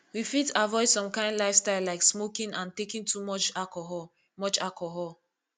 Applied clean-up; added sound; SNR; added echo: none; none; none; none.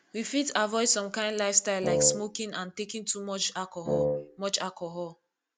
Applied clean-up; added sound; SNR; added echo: none; Wind instrument, woodwind instrument; -1 dB; none.